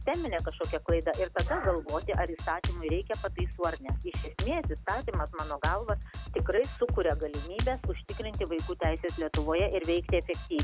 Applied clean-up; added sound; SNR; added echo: none; Drum kit; 3 dB; none.